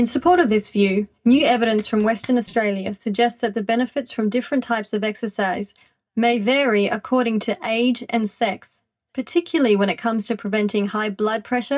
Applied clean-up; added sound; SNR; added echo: neural mask model DeepFilterNet 3.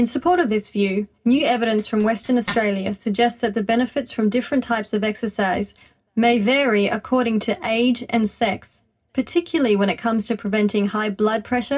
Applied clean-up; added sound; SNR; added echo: neural separator model SepFormer DNS4.